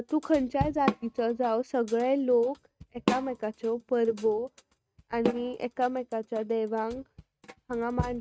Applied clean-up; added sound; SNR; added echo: neural mask model RNNoise.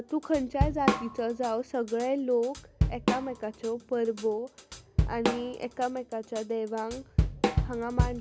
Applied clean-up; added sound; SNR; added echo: none; Drum / Drum kit; 0 dB; none.